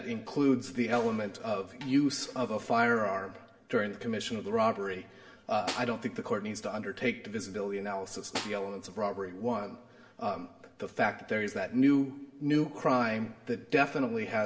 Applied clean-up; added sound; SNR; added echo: none; Snare drum; 13 dB; reverberation time 0.4 s.